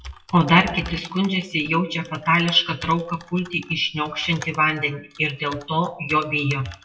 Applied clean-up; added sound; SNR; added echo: classical method WPE with log-MMSE.